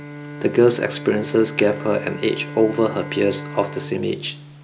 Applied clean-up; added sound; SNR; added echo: none; Bowed string instrument; 12 dB; none.